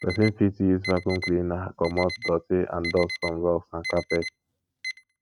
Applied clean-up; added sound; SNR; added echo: neural mask model RNNoise.